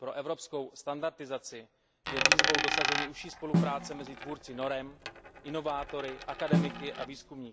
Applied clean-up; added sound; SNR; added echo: none; Snare drum + Coin (dropping); -4 dB; none.